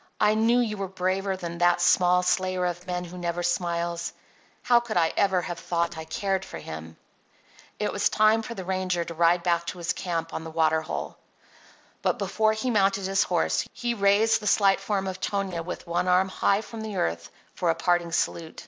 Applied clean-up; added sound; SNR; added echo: neural separator model SepFormer DNS4.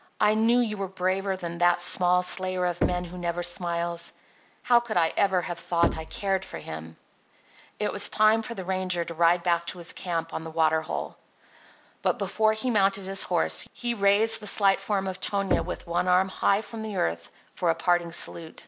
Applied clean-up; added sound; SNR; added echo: none; Knock; 9 dB; none.